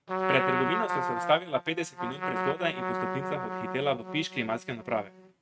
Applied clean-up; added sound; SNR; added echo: neural mask model RNNoise.